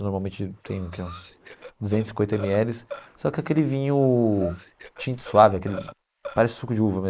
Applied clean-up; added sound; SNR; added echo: neural mask model Resemble Enhance denoiser.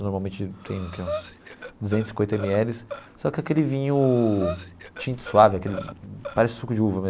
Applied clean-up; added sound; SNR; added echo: none; Breathing; 14 dB; none.